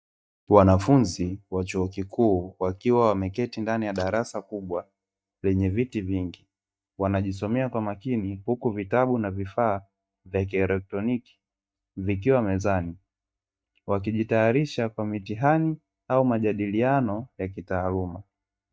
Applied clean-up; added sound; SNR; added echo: neural mask model DeepFilterNet 3.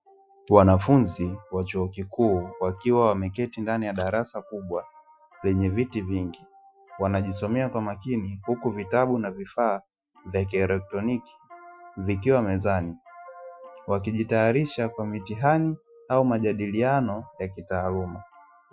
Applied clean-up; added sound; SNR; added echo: classical method Wiener filter.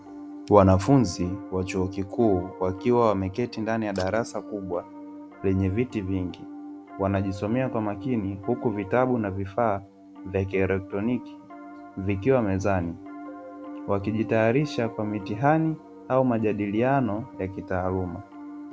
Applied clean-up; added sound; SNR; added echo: none; Piano; 14 dB; none.